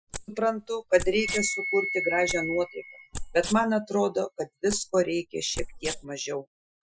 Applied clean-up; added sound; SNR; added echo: classical method Wiener filter.